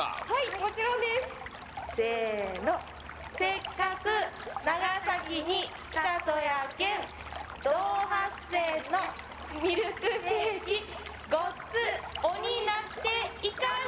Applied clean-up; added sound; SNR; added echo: none; Stream; 11 dB; none.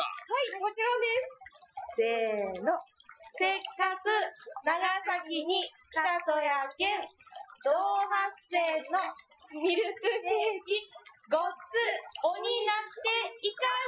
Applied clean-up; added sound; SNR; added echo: classical method Wiener filter.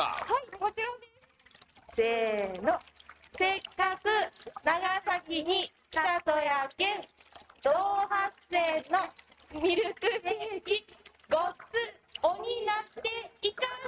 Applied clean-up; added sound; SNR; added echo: neural mask model RNNoise.